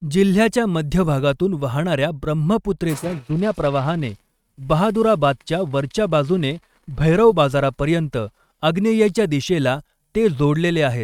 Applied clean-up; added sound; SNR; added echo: neural mask model RNNoise.